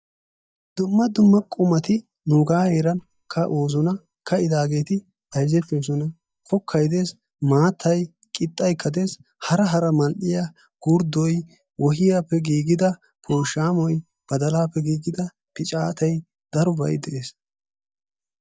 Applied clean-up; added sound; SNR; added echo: neural mask model DeepFilterNet 3.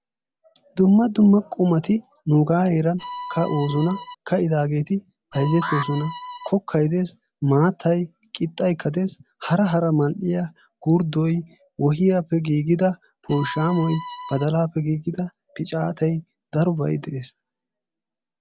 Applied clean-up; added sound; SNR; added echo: none; Bowed string instrument + Alarm; 11 dB; none.